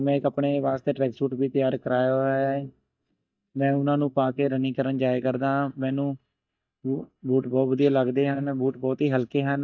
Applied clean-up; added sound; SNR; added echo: neural mask model DeepFilterNet 3.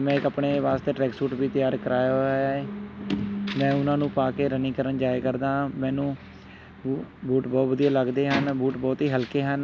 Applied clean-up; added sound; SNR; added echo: none; none; none; none.